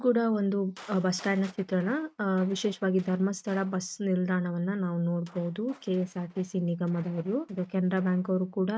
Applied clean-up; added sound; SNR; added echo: neural mask model RNNoise.